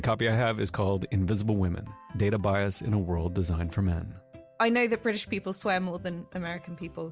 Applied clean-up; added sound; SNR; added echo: none; none; none; none.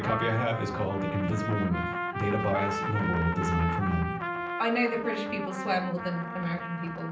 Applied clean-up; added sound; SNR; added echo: none; Trumpet; 5 dB; reverberation time 0.6 s.